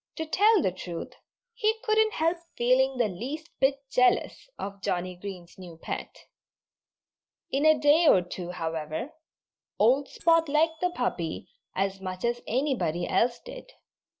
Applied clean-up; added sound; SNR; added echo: neural separator model SepFormer DNS4.